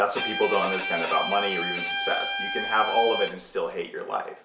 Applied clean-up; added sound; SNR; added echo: none; Bowed string instrument; 3 dB; none.